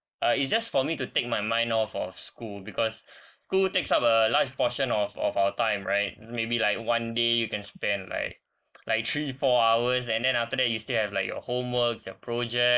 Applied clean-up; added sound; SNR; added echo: neural mask model Resemble Enhance denoiser.